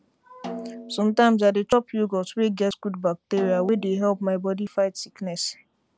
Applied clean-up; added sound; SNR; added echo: none; Snare drum; 17 dB; none.